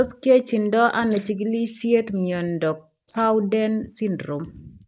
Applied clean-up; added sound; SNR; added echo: neural mask model Resemble Enhance denoiser.